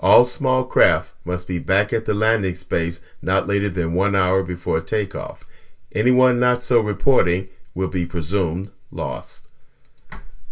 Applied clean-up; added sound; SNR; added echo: none; none; none; reverberation time 0.2 s.